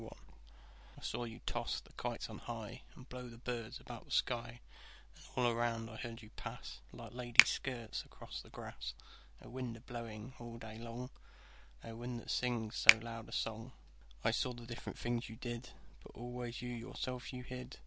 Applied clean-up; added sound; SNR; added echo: none; Finger snapping; -3 dB; none.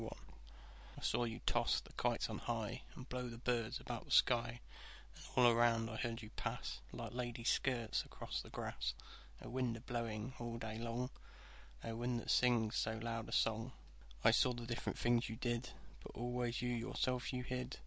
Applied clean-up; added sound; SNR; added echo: none; none; none; none.